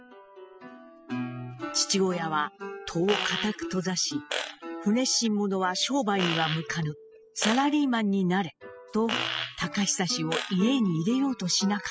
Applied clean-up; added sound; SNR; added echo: classical method spectral subtraction.